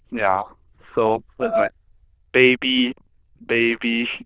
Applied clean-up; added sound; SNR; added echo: neural diffusion model UNIVERSE++.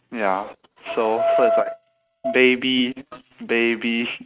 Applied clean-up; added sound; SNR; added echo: neural mask model RNNoise.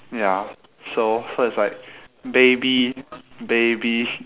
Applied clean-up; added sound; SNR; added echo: none; none; none; none.